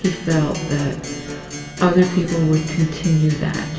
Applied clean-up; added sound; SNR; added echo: none; Acoustic guitar; 13 dB; reverberation time 2.2 s.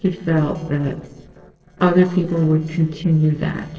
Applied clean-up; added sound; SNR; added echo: neural separator model SepFormer DNS4.